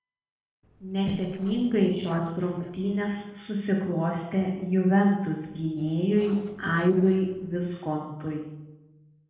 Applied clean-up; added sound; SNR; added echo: neural separator model SepFormer DNS4.